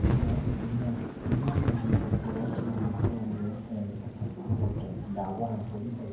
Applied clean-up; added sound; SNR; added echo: none; Thunder / Rain; -3 dB; reverberation time 0.9 s.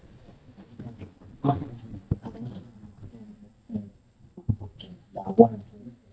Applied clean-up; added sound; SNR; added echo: neural mask model DeepFilterNet 3.